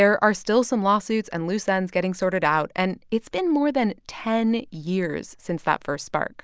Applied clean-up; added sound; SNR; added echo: none; none; none; none.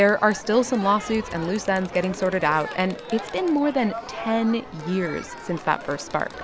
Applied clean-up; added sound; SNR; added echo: none; Crowd; 13 dB; none.